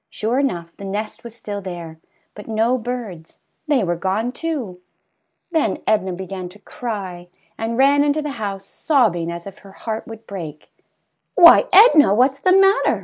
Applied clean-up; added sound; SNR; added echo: neural mask model Resemble Enhance denoiser.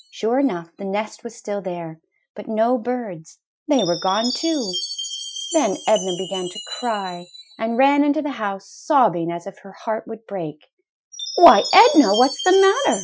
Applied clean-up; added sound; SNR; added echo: classical method Wiener filter.